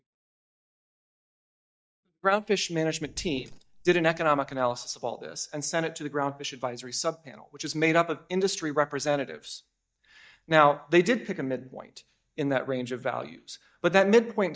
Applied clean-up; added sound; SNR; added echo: neural mask model DeepFilterNet 3.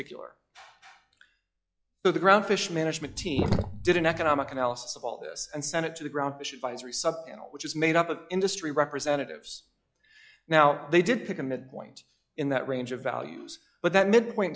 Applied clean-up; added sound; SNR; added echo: classical method log-MMSE.